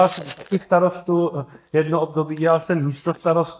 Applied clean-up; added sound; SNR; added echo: neural mask model DeepFilterNet 3.